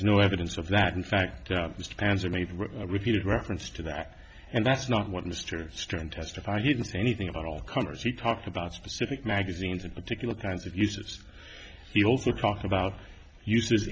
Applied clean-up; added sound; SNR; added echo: none; none; none; none.